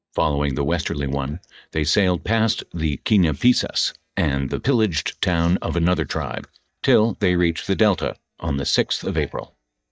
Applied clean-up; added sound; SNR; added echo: neural mask model DeepFilterNet 3.